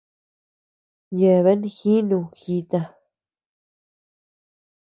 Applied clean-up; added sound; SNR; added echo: none; none; none; none.